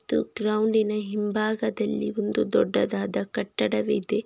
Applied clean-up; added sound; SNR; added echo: none; none; none; none.